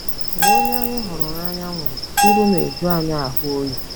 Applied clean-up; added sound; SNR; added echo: none; Insect + Bell; -3 dB; none.